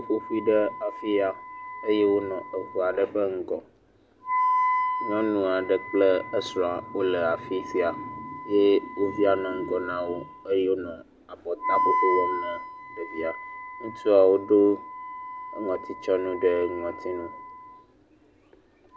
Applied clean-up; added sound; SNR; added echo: none; Wind instrument, woodwind instrument; 7 dB; none.